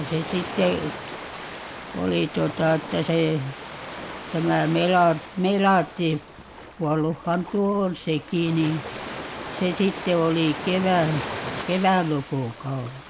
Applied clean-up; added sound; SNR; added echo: none; Ocean; 11 dB; none.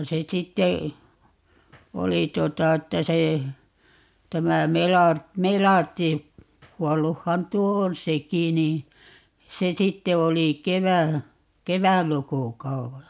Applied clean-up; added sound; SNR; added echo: none; none; none; none.